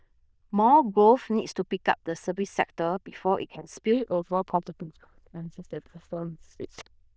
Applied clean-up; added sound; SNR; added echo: neural diffusion model UNIVERSE++.